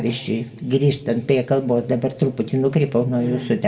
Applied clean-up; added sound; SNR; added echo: none; none; none; reverberation time 1.3 s.